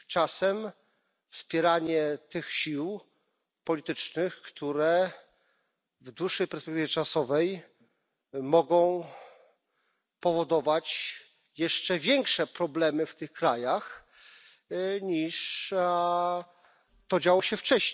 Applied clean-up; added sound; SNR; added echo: none; none; none; none.